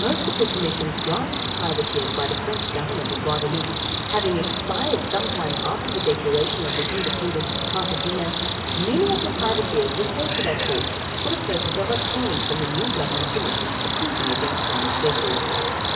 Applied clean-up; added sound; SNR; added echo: none; Cricket; -1 dB; reverberation time 2.3 s.